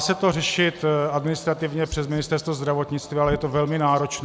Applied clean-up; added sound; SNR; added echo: none; none; none; none.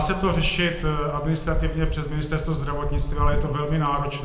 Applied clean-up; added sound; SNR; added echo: none; Wind; 2 dB; reverberation time 0.7 s.